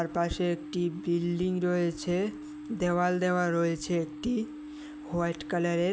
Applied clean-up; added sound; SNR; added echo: none; none; none; none.